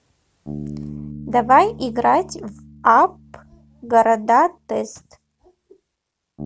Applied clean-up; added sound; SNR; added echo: none; Bass guitar; 17 dB; none.